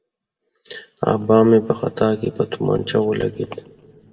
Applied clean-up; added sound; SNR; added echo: none; none; none; reverberation time 1.0 s.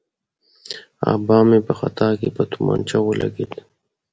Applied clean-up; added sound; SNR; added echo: none; none; none; none.